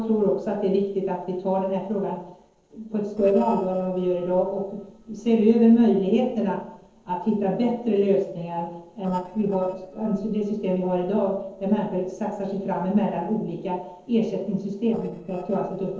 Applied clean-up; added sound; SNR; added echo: neural separator model SepFormer DNS4.